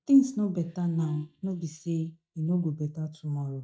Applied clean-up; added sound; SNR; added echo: neural mask model DeepFilterNet 3.